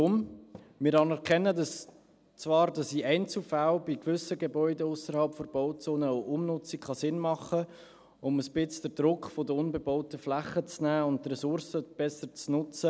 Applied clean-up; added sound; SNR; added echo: none; none; none; none.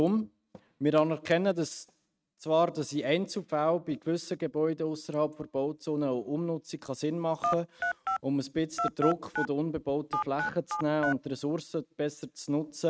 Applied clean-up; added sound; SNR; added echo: neural mask model RNNoise.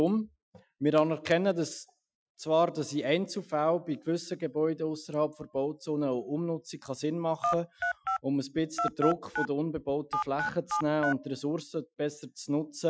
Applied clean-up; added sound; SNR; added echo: classical method Wiener filter.